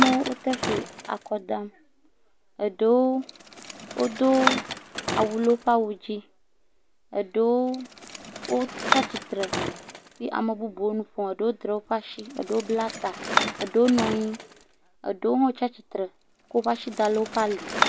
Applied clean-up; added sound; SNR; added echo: none; Bicycle; 6 dB; none.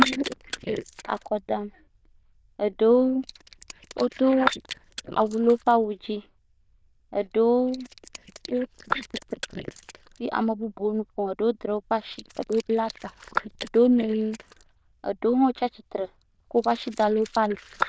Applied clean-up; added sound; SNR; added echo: neural diffusion model UNIVERSE++.